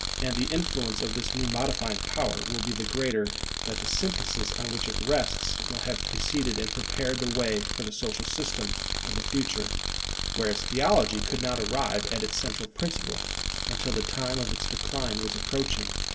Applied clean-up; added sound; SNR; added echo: none; Tools; 0 dB; reverberation time 1.3 s.